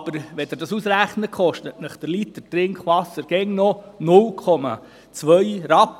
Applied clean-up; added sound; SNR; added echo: none; none; none; none.